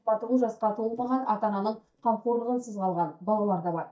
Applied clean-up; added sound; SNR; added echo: neural mask model DeepFilterNet 3.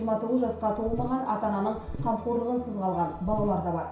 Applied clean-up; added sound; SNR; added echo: none; Buzz; 7 dB; reverberation time 0.6 s.